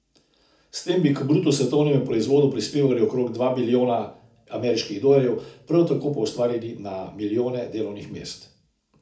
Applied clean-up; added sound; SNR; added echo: none; none; none; reverberation time 0.4 s.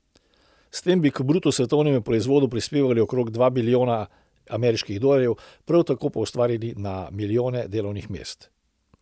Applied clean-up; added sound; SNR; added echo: none; none; none; none.